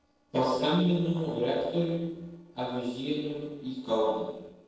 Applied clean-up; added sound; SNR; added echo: neural separator model SepFormer DNS4.